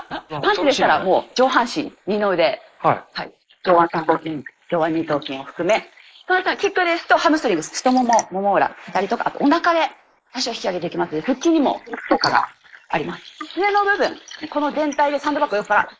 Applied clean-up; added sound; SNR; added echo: neural mask model Resemble Enhance denoiser.